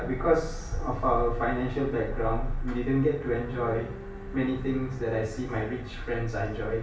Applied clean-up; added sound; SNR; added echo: none; Bowed string instrument; 17 dB; reverberation time 1.6 s.